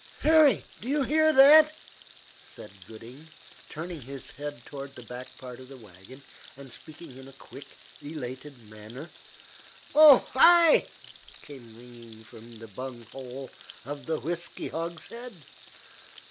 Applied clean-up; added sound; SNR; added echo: none; Frying (food); 13 dB; none.